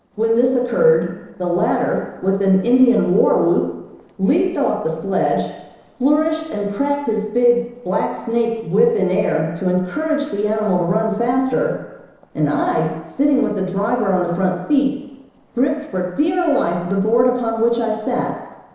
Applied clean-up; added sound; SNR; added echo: neural separator model SepFormer DNS4.